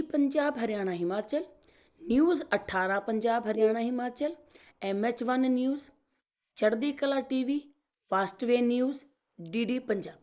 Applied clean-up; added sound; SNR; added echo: neural mask model Resemble Enhance denoiser.